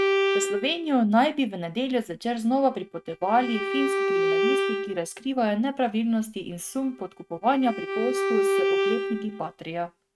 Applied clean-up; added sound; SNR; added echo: neural mask model RNNoise.